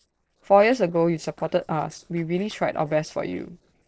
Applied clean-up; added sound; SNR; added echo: neural separator model SepFormer DNS4.